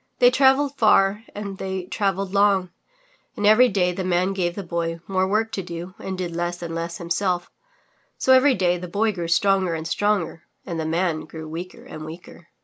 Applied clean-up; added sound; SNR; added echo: none; none; none; none.